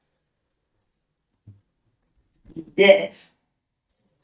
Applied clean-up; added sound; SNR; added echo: neural mask model DeepFilterNet 3.